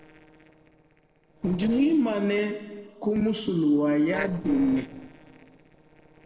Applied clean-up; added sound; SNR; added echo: neural separator model SepFormer DNS4.